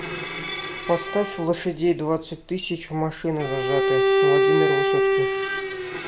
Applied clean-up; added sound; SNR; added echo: none; Bowed string instrument; -3 dB; none.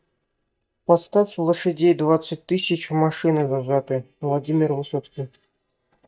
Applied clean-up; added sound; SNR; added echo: neural mask model DeepFilterNet 3.